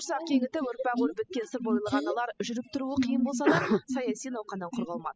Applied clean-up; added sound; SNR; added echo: classical method spectral subtraction.